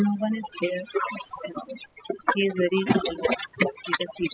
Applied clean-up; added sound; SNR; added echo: classical method spectral subtraction.